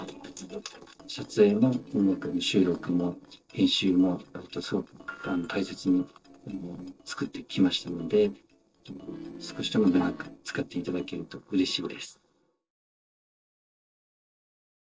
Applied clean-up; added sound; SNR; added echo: neural separator model SepFormer DNS4.